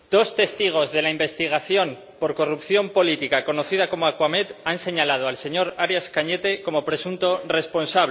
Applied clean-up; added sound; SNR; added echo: none; none; none; none.